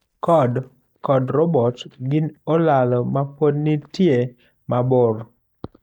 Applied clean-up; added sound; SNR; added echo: neural mask model DeepFilterNet 3.